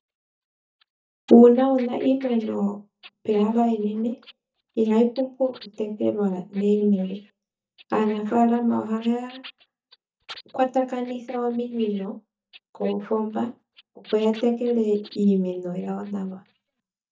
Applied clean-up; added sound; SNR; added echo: neural mask model DeepFilterNet 3.